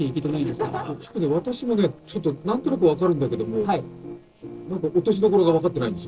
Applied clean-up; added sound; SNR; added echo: neural separator model SepFormer DNS4.